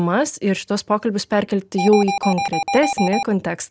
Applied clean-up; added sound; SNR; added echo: none; Alarm; 3 dB; none.